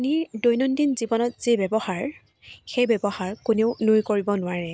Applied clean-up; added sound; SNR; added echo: none; none; none; none.